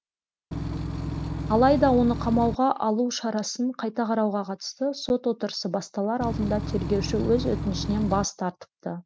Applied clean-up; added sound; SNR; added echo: none; Engine / Truck / Car; 4 dB; none.